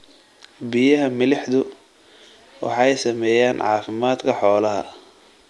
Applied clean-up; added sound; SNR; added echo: none; none; none; none.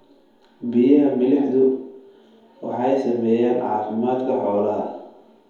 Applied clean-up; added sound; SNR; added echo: none; none; none; reverberation time 0.9 s.